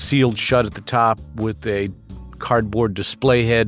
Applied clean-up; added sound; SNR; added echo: none; none; none; none.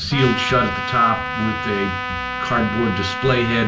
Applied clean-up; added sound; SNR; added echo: none; Trumpet; 5 dB; reverberation time 0.3 s.